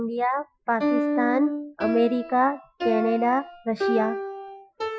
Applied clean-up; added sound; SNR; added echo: classical method Wiener filter.